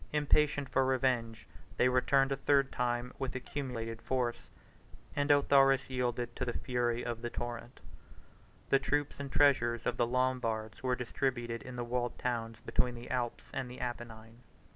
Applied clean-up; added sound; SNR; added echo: none; none; none; none.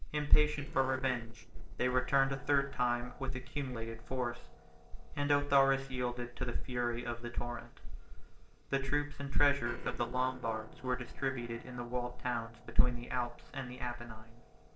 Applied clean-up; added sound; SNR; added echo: neural separator model SepFormer DNS4.